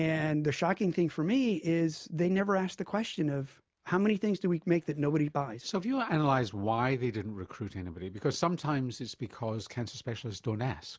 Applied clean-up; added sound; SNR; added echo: none; none; none; none.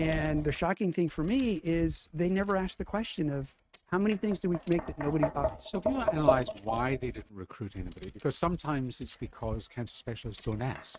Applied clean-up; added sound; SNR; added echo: neural mask model RNNoise.